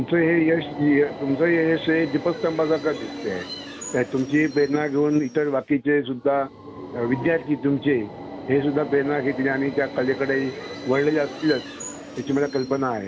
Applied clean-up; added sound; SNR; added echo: none; Subway, metro, underground; 13 dB; none.